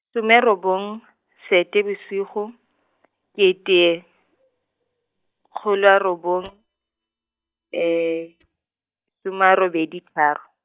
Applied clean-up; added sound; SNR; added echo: neural mask model DeepFilterNet 3.